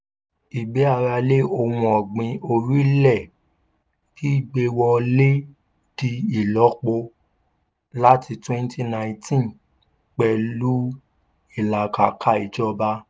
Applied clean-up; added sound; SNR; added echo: none; none; none; none.